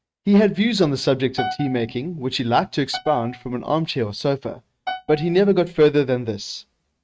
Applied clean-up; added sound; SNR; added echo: neural mask model RNNoise.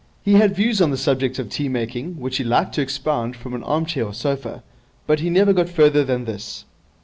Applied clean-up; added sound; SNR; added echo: none; none; none; none.